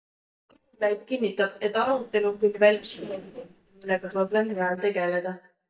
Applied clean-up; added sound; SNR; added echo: neural mask model DeepFilterNet 3.